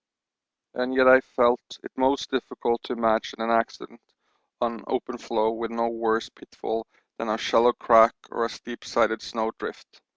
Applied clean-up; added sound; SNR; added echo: none; none; none; none.